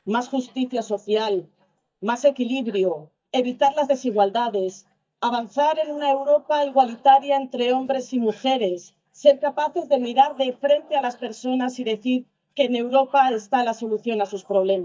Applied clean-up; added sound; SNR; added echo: neural mask model DeepFilterNet 3.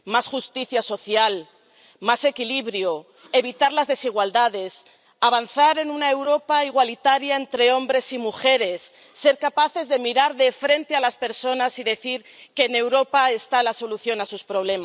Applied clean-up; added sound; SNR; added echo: none; none; none; none.